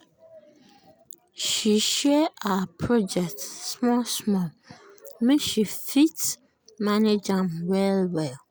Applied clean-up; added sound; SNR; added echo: none; none; none; none.